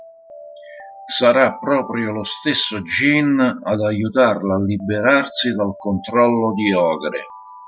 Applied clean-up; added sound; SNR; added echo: none; Alarm; 19 dB; none.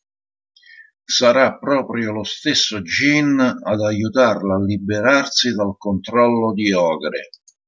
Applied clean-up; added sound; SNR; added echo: none; none; none; none.